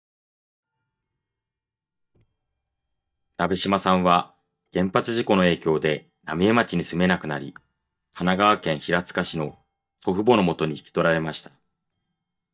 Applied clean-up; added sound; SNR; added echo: neural mask model DeepFilterNet 3.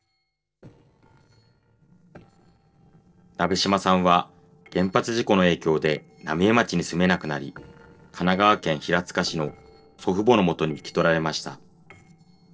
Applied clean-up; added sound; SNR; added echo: neural separator model SepFormer DNS4.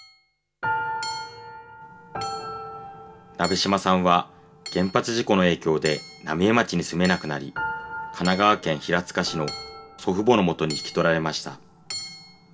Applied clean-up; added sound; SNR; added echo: none; Hammer / Chink, clink; 17 dB; reverberation time 0.2 s.